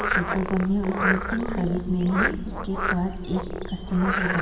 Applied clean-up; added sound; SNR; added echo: none; Frog; 2 dB; reverberation time 1.6 s.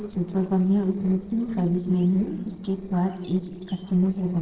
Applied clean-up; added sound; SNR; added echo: neural separator model SepFormer DNS4.